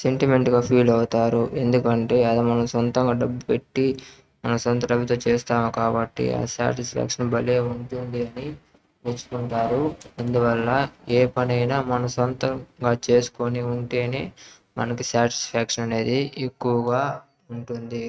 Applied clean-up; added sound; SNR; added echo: neural mask model RNNoise.